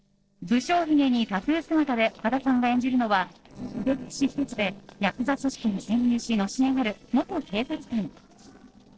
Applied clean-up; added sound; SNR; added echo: neural separator model SepFormer DNS4.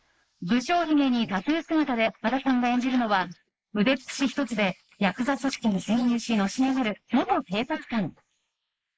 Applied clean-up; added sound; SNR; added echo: neural mask model Resemble Enhance denoiser.